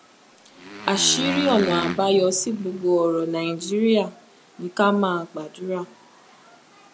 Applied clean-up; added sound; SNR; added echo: none; Motorcycle; 8 dB; none.